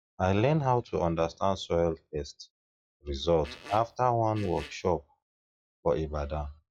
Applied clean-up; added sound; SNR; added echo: classical method log-MMSE.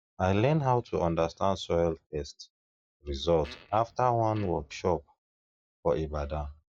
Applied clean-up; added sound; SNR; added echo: neural mask model DeepFilterNet 3.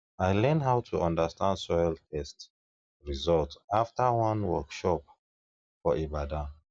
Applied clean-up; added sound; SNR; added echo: none; none; none; none.